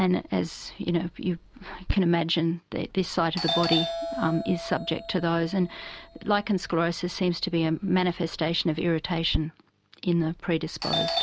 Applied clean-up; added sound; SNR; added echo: none; Doorbell; 8 dB; none.